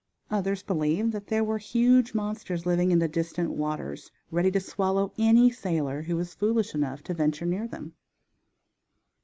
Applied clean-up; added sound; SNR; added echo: none; none; none; none.